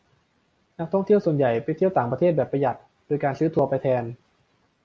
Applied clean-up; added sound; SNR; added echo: none; none; none; none.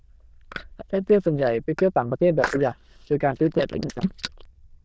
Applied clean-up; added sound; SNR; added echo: neural diffusion model UNIVERSE++.